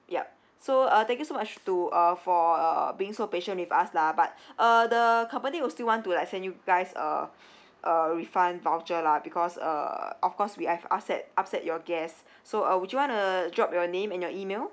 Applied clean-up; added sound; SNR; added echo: none; none; none; none.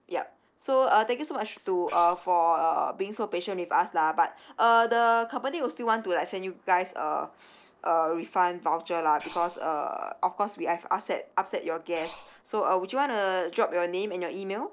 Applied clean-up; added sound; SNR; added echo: neural separator model SepFormer DNS4.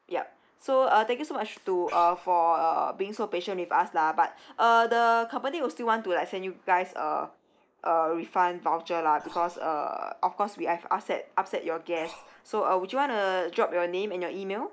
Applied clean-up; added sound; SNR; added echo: neural mask model Resemble Enhance denoiser.